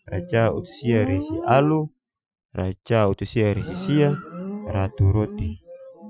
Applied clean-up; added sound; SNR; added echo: classical method Wiener filter.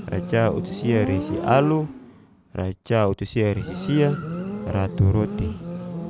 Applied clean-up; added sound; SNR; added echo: none; Motorcycle; 8 dB; none.